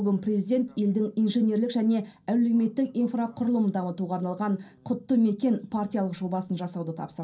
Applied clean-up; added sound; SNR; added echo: none; none; none; reverberation time 0.3 s.